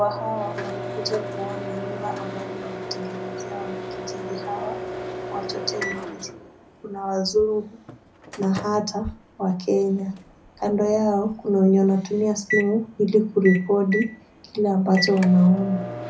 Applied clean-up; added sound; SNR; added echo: none; Microwave oven; 10 dB; reverberation time 0.4 s.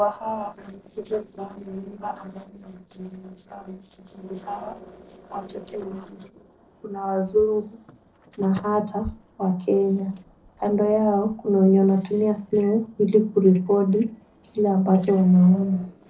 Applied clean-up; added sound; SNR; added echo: neural separator model SepFormer DNS4.